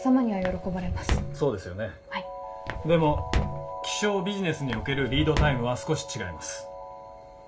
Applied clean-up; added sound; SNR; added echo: none; Walk, footsteps; 3 dB; reverberation time 0.2 s.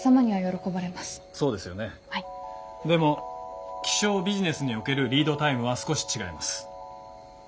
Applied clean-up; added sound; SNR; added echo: none; none; none; none.